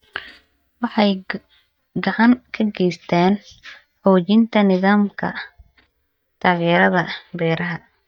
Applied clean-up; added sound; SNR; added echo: neural mask model DeepFilterNet 3.